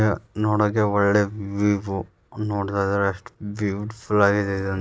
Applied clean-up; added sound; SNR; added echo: none; none; none; none.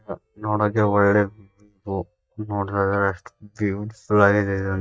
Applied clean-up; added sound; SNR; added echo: neural mask model DeepFilterNet 3.